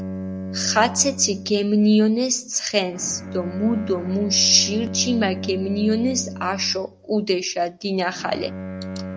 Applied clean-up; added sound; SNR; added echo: none; Bowed string instrument; 11 dB; none.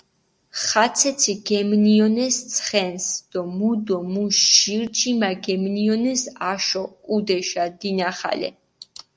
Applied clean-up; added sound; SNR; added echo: none; none; none; none.